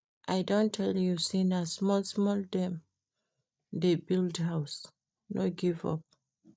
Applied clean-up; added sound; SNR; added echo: neural mask model DeepFilterNet 3.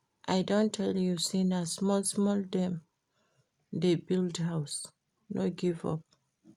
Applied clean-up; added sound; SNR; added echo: none; none; none; none.